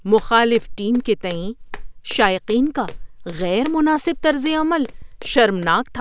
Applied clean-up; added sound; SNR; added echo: none; Walk, footsteps; 12 dB; none.